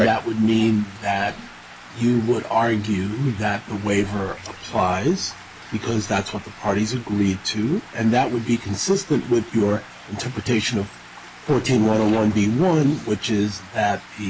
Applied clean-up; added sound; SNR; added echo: none; Stream; 20 dB; none.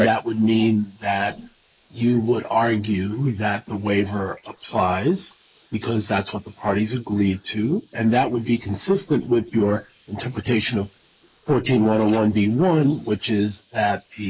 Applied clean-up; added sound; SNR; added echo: neural mask model Resemble Enhance denoiser.